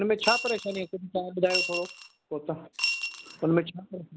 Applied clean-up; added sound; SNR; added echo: none; Coin (dropping) / Glass; 3 dB; none.